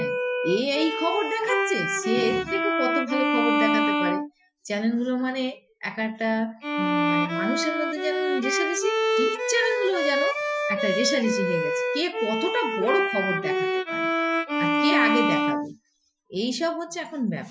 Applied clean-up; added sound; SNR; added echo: classical method Wiener filter.